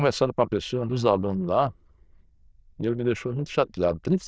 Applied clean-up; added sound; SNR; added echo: neural diffusion model UNIVERSE++.